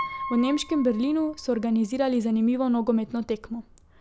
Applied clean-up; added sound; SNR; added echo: none; Piano; 15 dB; none.